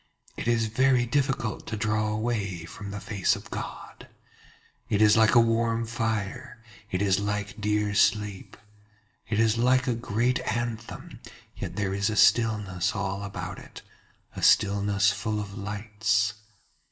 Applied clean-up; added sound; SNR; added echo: none; none; none; reverberation time 0.5 s.